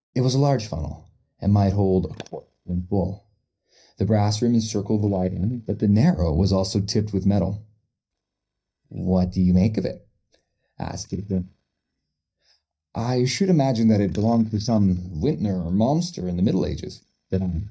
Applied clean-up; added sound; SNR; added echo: neural mask model DeepFilterNet 3.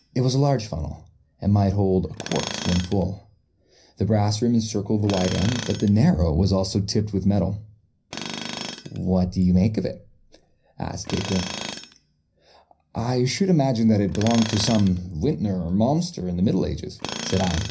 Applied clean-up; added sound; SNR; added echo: none; Tools; 14 dB; reverberation time 0.4 s.